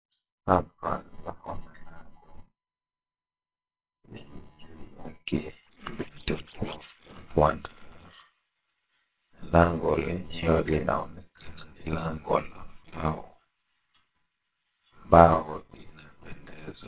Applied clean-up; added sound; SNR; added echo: neural separator model SepFormer WHAMR!.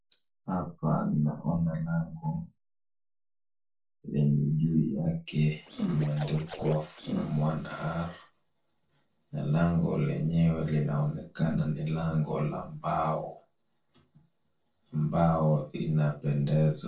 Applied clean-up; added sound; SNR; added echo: neural separator model SepFormer DNS4.